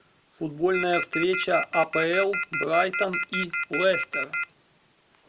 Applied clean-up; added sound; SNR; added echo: none; Telephone; 3 dB; none.